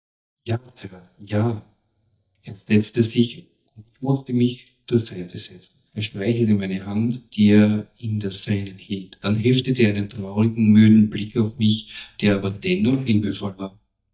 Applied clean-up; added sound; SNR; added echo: neural mask model DeepFilterNet 3.